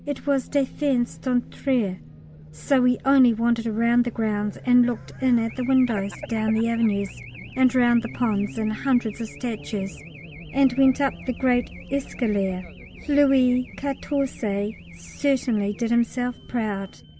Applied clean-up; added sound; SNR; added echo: none; Race car, auto racing / Alarm; 17 dB; none.